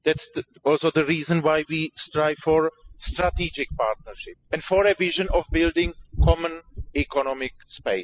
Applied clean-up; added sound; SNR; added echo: classical method spectral subtraction.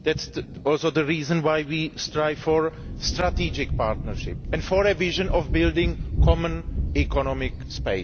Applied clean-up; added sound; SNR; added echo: none; Thunder; 3 dB; none.